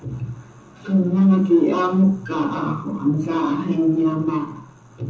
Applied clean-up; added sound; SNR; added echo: none; none; none; reverberation time 0.6 s.